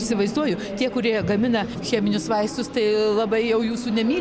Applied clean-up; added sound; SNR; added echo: none; none; none; none.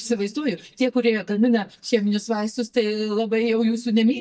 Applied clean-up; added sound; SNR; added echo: neural mask model DeepFilterNet 3.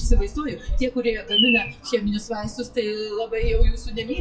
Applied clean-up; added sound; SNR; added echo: classical method WPE with log-MMSE.